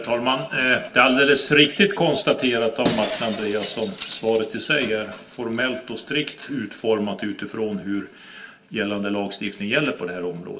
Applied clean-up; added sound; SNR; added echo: none; Shatter; 9 dB; reverberation time 0.6 s.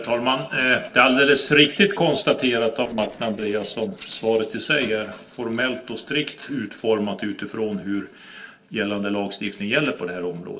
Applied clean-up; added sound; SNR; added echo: neural separator model SepFormer DNS4.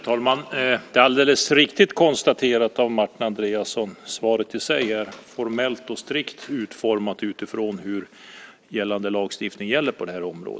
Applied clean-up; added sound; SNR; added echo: none; none; none; none.